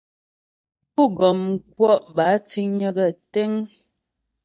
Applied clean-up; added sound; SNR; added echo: neural mask model DeepFilterNet 3.